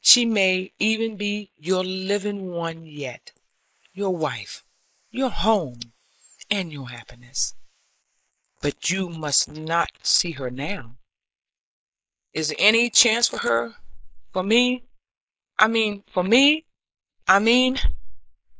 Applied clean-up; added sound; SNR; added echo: neural mask model Resemble Enhance denoiser.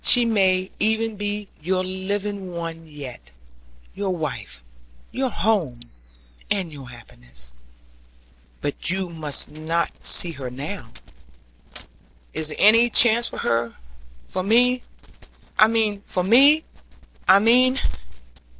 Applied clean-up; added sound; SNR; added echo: neural separator model SepFormer DNS4.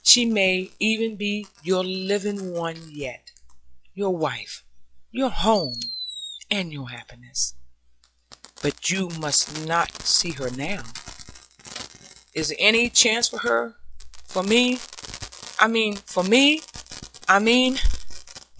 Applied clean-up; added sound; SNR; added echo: classical method log-MMSE.